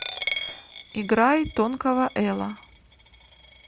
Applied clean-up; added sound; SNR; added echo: none; Coin (dropping); 10 dB; none.